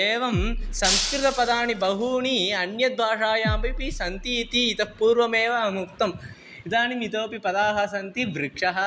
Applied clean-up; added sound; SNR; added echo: none; Bass drum + Shatter; 5 dB; none.